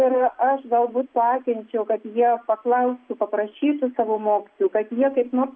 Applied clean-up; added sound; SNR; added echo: none; none; none; none.